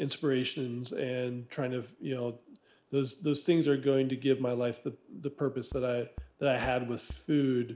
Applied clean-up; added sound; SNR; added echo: none; Bass drum; 16 dB; none.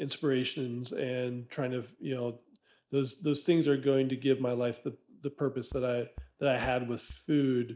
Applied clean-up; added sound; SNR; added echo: neural mask model DeepFilterNet 3.